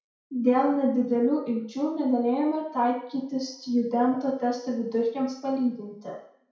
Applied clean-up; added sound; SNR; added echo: none; none; none; reverberation time 0.6 s.